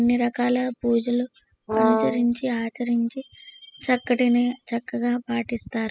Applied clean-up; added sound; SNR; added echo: classical method spectral subtraction.